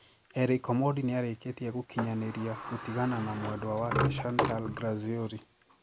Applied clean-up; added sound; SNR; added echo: none; Sliding door; 5 dB; none.